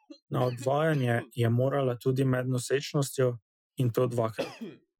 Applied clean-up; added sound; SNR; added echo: classical method Wiener filter.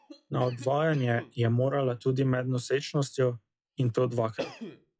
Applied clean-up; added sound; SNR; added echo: classical method log-MMSE.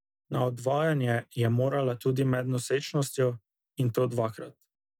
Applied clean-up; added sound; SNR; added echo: none; none; none; none.